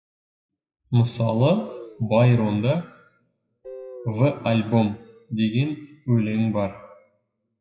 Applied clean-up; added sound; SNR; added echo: classical method WPE with log-MMSE.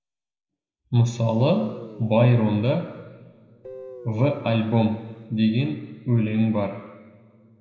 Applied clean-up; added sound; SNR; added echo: none; Guitar; 19 dB; reverberation time 2.0 s.